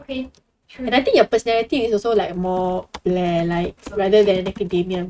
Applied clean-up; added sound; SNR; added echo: neural mask model RNNoise.